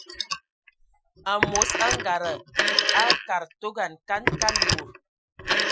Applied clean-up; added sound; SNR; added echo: classical method Wiener filter.